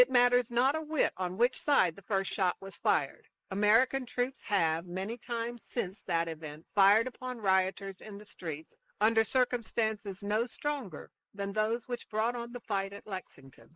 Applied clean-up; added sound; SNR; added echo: neural mask model Resemble Enhance denoiser.